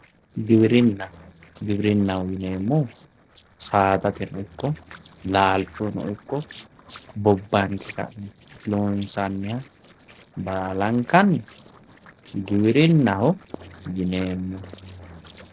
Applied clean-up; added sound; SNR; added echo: neural separator model SepFormer DNS4.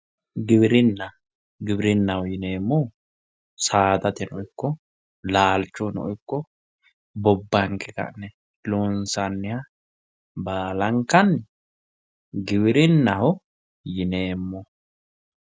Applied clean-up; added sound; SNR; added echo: none; none; none; none.